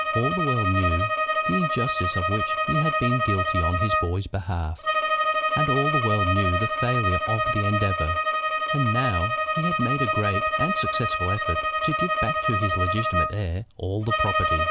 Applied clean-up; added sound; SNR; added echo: none; Bowed string instrument; -2 dB; none.